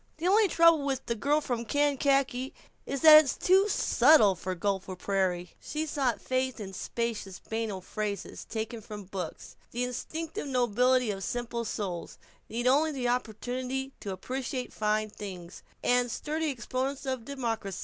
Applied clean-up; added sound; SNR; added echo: none; none; none; none.